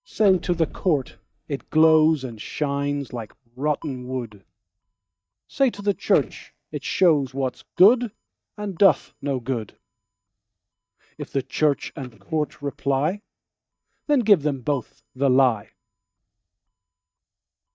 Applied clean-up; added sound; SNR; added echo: neural mask model DeepFilterNet 3.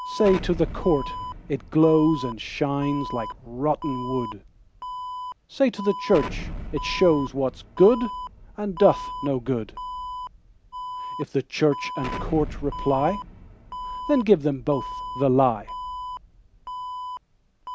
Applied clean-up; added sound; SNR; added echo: none; Explosion + Alarm; 10 dB; none.